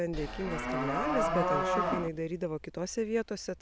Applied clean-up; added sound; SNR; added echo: none; Livestock, farm animals, working animals; -3 dB; none.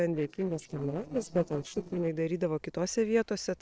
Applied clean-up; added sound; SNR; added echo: neural separator model SepFormer DNS4.